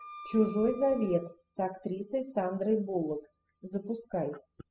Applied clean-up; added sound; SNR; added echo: classical method spectral subtraction.